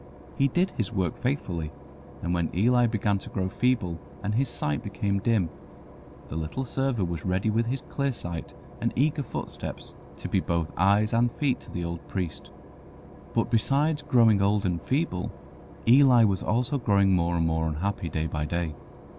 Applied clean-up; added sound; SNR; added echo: none; Engine / Boat, Water vehicle; 19 dB; none.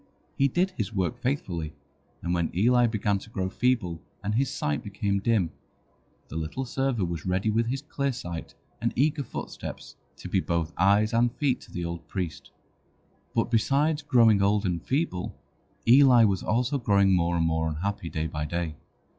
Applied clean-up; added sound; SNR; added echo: classical method log-MMSE.